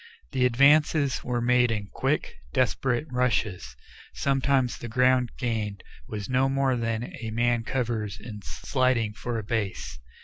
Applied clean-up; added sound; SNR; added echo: none; none; none; none.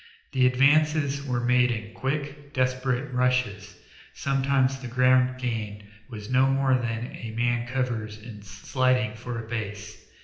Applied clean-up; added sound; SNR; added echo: none; none; none; reverberation time 0.8 s.